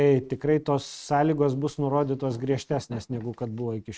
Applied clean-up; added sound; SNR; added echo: neural mask model RNNoise.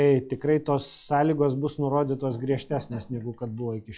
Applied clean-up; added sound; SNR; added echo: classical method log-MMSE.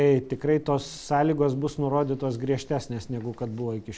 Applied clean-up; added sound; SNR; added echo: none; none; none; none.